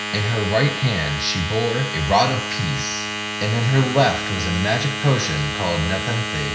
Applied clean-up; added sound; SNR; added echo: none; Domestic sounds, home sounds; 5 dB; reverberation time 0.5 s.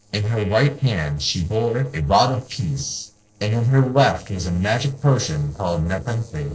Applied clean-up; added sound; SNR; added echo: neural separator model SepFormer DNS4.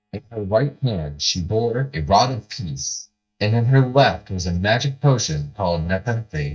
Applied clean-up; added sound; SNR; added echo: neural mask model DeepFilterNet 3.